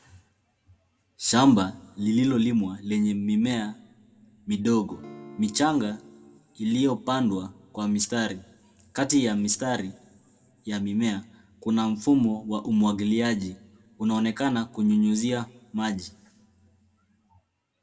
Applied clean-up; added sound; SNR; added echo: none; Acoustic guitar / Strum; 18 dB; reverberation time 0.5 s.